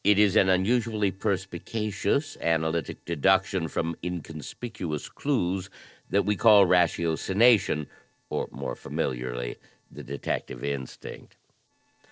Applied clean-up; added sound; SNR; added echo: neural separator model SepFormer DNS4.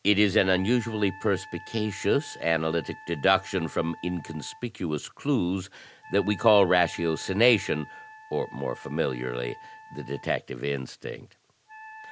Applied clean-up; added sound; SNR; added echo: none; Wind instrument, woodwind instrument; 19 dB; none.